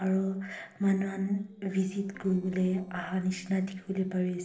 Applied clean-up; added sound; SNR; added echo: neural separator model SepFormer DNS4.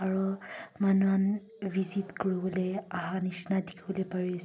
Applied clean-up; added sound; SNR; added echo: none; none; none; none.